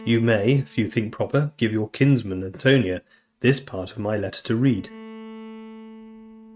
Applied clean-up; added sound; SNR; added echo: neural mask model RNNoise.